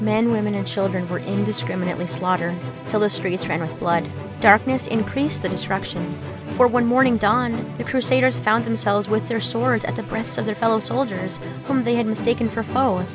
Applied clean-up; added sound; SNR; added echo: none; Musical instrument; 8 dB; none.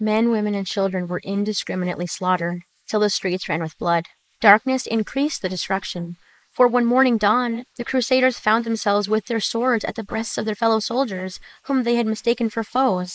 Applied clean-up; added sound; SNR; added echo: neural mask model Resemble Enhance denoiser.